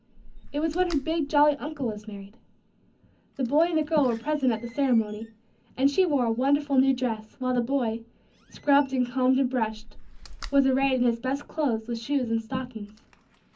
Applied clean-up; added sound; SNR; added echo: none; Slam; 20 dB; reverberation time 0.4 s.